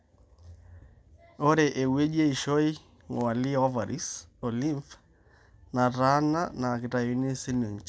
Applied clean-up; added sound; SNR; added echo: none; none; none; none.